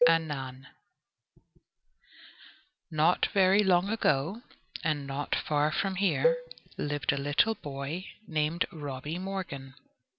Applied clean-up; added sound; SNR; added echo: none; Cowbell; 3 dB; none.